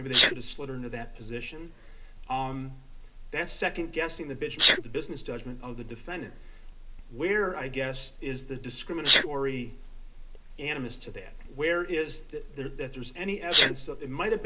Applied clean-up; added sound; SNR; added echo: none; Sneeze; -1 dB; reverberation time 0.2 s.